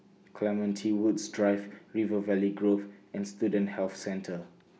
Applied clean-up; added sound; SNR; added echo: none; none; none; none.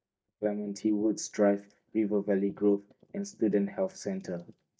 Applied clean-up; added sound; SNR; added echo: neural mask model DeepFilterNet 3.